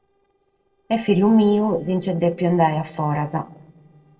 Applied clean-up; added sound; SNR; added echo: neural separator model SepFormer DNS4.